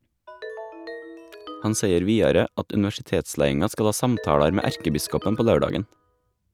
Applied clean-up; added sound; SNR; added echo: none; Ringtone; 17 dB; none.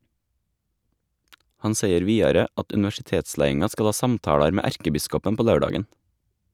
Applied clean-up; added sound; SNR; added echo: none; none; none; none.